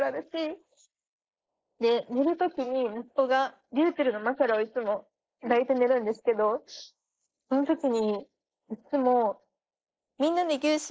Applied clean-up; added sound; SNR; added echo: neural mask model Resemble Enhance denoiser.